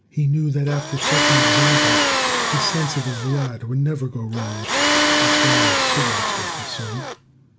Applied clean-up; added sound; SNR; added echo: none; Tools; -4 dB; none.